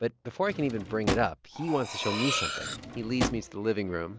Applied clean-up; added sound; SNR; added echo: none; Cutlery, silverware + Drawer open or close; 3 dB; none.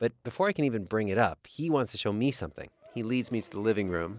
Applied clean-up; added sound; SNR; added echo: none; none; none; none.